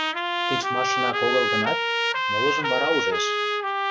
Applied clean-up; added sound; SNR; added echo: none; Trumpet; -4 dB; none.